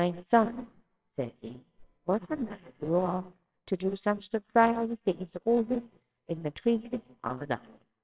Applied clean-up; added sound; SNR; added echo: neural separator model SepFormer WHAMR!.